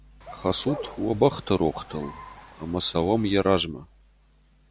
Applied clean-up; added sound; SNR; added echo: none; Bird; 16 dB; none.